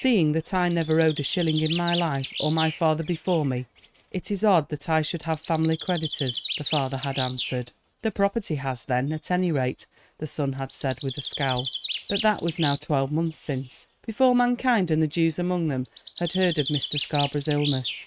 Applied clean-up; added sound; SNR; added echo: neural mask model RNNoise.